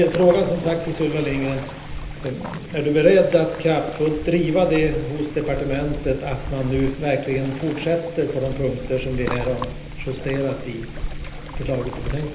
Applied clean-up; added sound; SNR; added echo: none; Waves, surf; 10 dB; reverberation time 0.8 s.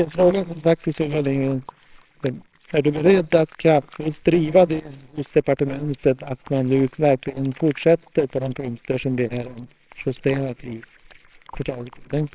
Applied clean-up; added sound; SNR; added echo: neural separator model SepFormer WHAMR!.